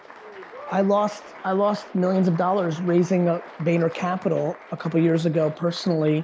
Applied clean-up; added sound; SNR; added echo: none; Applause; 19 dB; none.